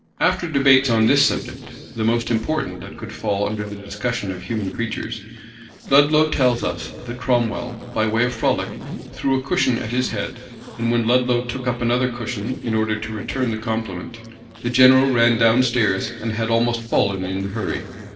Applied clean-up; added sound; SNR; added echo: neural separator model SepFormer DNS4.